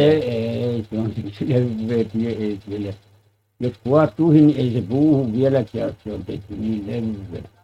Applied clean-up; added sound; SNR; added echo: neural mask model RNNoise.